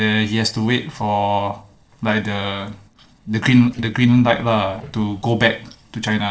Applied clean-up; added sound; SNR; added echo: neural separator model SepFormer DNS4.